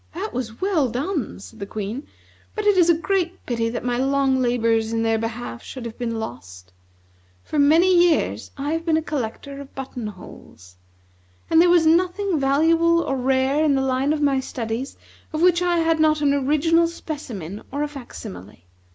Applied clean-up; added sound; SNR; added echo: none; none; none; none.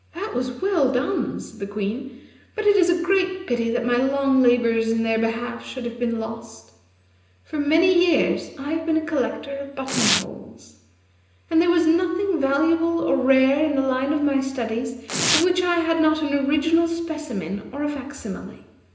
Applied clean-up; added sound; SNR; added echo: none; Domestic sounds, home sounds; 7 dB; reverberation time 0.9 s.